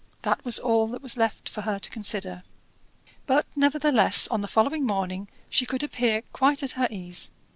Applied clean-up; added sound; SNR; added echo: none; none; none; none.